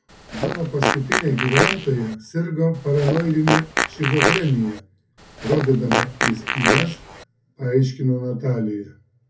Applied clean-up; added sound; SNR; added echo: none; Fart; 1 dB; reverberation time 0.3 s.